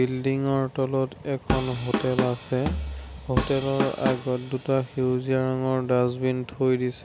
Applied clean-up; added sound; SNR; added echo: none; Drum kit; 4 dB; none.